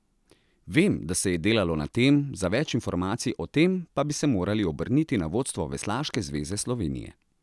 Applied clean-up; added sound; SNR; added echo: none; none; none; none.